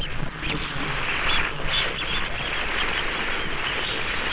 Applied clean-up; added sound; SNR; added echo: neural separator model SepFormer WHAMR!.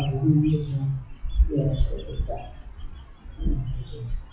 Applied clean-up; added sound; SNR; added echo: classical method WPE with log-MMSE.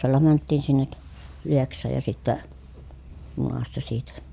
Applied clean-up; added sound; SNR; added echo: none; none; none; none.